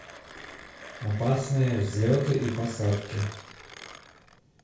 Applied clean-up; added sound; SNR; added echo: none; Mechanisms; 16 dB; reverberation time 0.6 s.